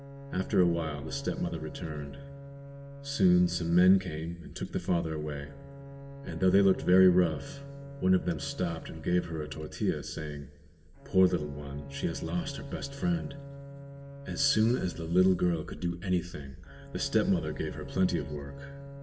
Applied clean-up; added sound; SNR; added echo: none; Bowed string instrument; 14 dB; reverberation time 1.3 s.